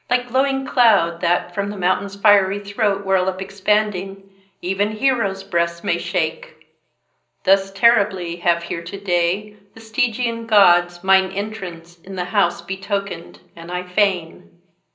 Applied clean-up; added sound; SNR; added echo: none; none; none; reverberation time 0.5 s.